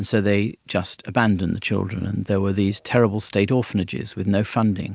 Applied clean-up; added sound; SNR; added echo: none; none; none; none.